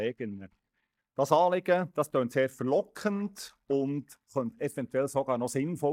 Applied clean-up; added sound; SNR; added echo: neural mask model DeepFilterNet 3.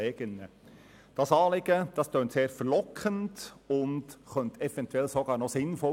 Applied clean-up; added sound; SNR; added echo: none; none; none; none.